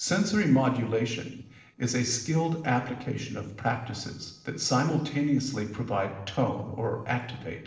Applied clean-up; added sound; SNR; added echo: neural separator model SepFormer DNS4.